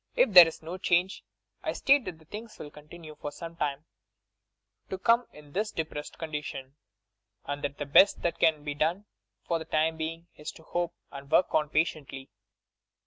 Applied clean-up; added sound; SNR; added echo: none; none; none; none.